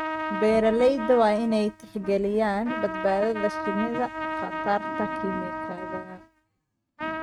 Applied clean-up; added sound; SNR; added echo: neural mask model RNNoise.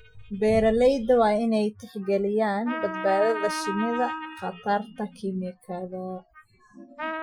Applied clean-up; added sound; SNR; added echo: classical method Wiener filter.